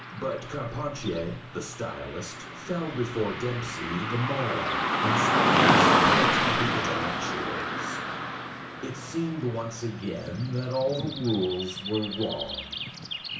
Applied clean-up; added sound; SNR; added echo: none; Car passing by / Traffic noise, roadway noise; -4 dB; reverberation time 0.7 s.